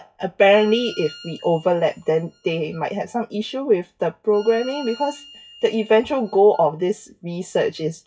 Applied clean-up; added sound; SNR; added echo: classical method WPE with log-MMSE.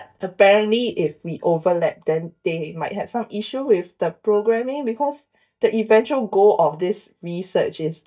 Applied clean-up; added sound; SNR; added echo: neural mask model DeepFilterNet 3.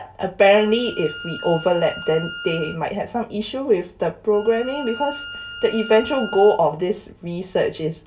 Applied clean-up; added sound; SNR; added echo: none; Bowed string instrument; 14 dB; reverberation time 0.2 s.